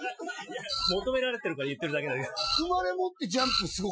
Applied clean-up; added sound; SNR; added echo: classical method Wiener filter.